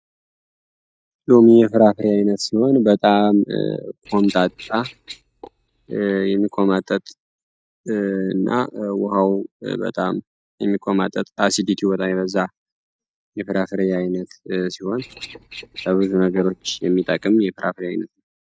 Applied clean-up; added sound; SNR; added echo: neural mask model DeepFilterNet 3.